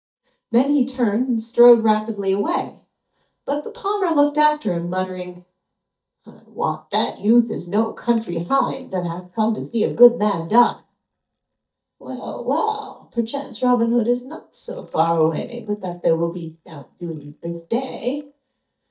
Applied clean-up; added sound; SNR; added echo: neural mask model DeepFilterNet 3.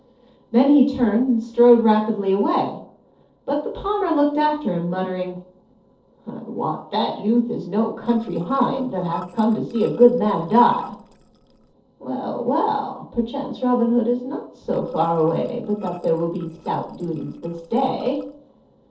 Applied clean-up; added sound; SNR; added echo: neural separator model SepFormer DNS4.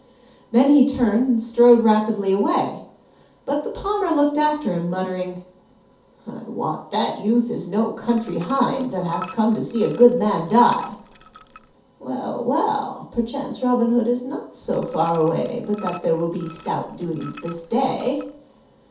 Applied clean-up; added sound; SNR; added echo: none; Liquid; 20 dB; reverberation time 0.5 s.